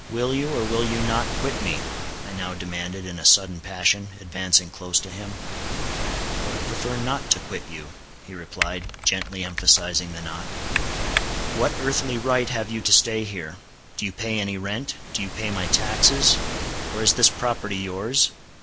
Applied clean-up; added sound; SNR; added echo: none; Waves, surf + Typing; 5 dB; none.